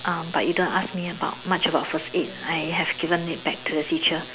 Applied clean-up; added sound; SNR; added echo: none; none; none; none.